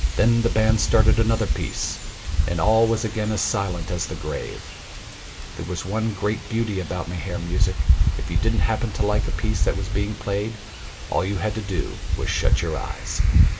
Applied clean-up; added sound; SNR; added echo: none; Wind; -2 dB; reverberation time 1.7 s.